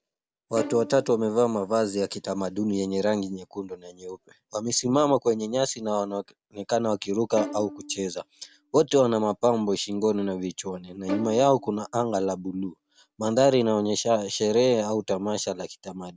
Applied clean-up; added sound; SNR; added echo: none; Bowed string instrument; 14 dB; none.